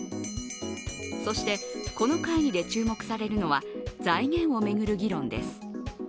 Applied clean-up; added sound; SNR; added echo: none; Bell; 16 dB; none.